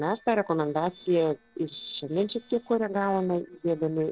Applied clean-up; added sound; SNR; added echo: neural separator model SepFormer DNS4.